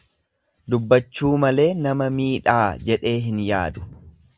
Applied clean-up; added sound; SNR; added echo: none; none; none; none.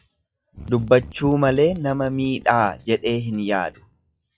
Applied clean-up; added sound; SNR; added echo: classical method log-MMSE.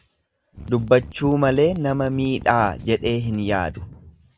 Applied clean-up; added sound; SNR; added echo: none; Mechanisms; 17 dB; none.